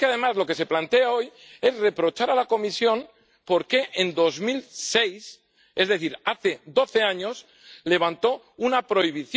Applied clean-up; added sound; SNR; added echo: none; none; none; none.